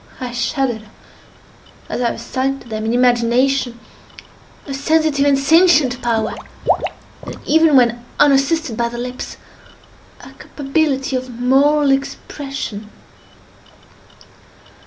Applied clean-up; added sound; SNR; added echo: none; Water / Liquid; 8 dB; none.